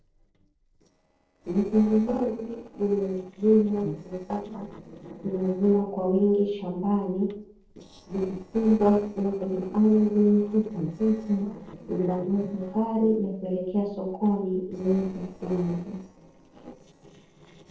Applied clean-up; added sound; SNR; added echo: neural separator model SepFormer DNS4.